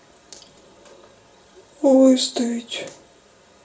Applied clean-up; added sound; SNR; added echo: none; none; none; reverberation time 0.3 s.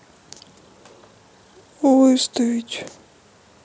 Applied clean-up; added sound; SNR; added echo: none; none; none; none.